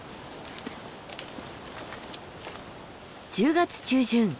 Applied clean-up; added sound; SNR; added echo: none; none; none; none.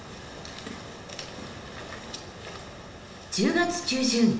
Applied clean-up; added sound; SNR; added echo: none; none; none; reverberation time 0.9 s.